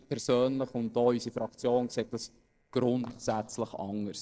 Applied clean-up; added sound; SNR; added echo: neural separator model SepFormer DNS4.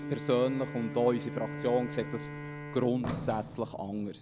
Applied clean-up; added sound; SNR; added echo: none; Sliding door + Bowed string instrument; 8 dB; none.